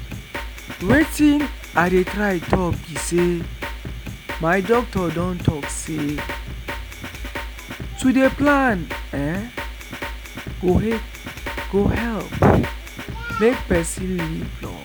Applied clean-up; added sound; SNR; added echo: none; Drum kit; 9 dB; none.